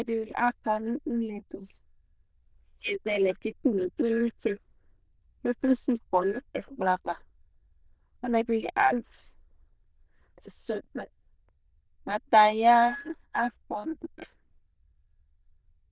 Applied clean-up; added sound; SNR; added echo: neural diffusion model UNIVERSE++.